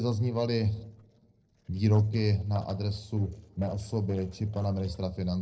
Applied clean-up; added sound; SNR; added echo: neural separator model SepFormer DNS4.